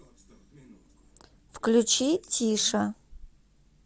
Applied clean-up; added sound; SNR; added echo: none; none; none; none.